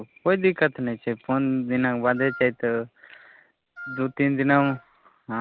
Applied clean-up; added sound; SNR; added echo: none; Wind instrument, woodwind instrument; 15 dB; none.